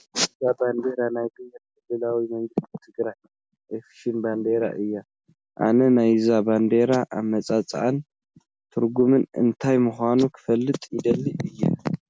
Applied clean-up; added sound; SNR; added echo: none; none; none; none.